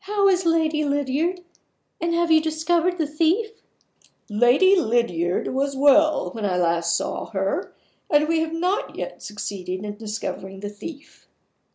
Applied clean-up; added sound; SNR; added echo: none; none; none; none.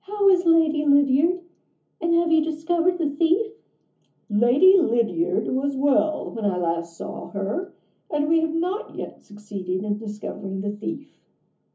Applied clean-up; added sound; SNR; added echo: none; none; none; reverberation time 0.3 s.